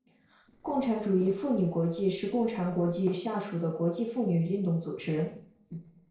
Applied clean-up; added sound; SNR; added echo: neural separator model SepFormer DNS4.